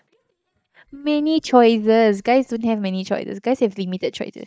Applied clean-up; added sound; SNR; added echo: neural mask model DeepFilterNet 3.